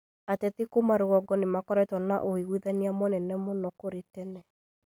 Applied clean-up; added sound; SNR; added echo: none; none; none; none.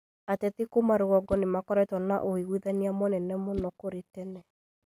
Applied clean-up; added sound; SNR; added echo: none; Whoosh, swoosh, swish; 20 dB; none.